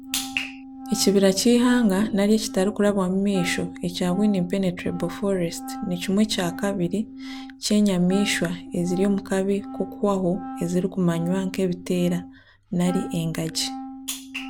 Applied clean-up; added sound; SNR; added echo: none; Wind instrument, woodwind instrument; 13 dB; none.